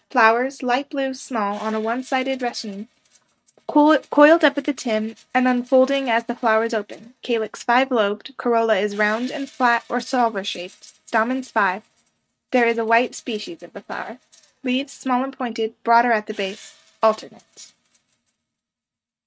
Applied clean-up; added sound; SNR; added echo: neural mask model RNNoise.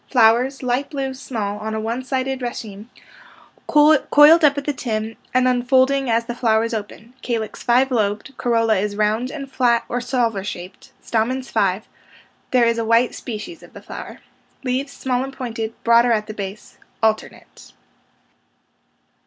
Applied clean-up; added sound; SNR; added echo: none; none; none; none.